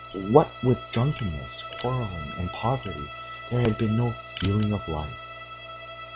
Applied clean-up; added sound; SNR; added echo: none; Bowed string instrument; 13 dB; none.